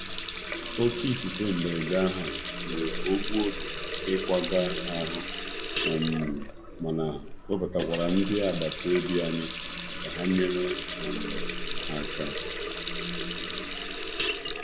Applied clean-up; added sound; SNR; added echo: none; Water tap, faucet; -1 dB; none.